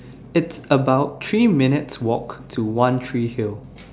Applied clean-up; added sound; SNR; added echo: none; none; none; none.